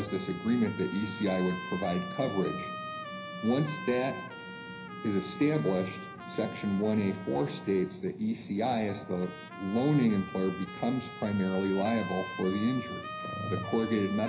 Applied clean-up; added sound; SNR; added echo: none; Trumpet; 12 dB; reverberation time 0.4 s.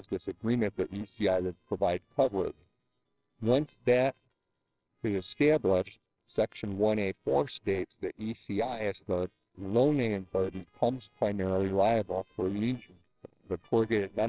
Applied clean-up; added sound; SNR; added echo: neural separator model SepFormer WHAMR!.